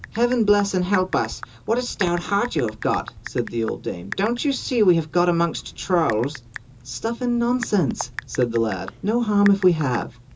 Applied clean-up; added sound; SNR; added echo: none; Typing; 16 dB; reverberation time 0.2 s.